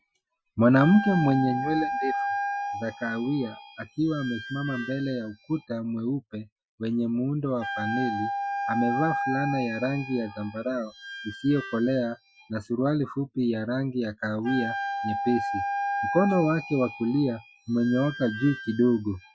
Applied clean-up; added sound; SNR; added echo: classical method Wiener filter.